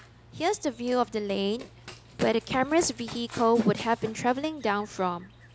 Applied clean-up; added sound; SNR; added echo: none; Run; 16 dB; none.